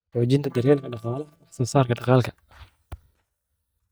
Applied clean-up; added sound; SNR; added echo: neural mask model DeepFilterNet 3.